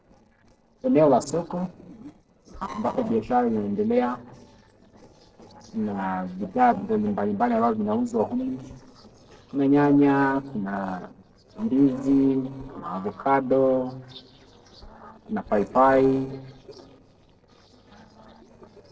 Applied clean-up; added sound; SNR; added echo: neural separator model SepFormer DNS4.